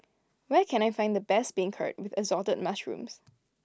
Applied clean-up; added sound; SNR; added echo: none; none; none; none.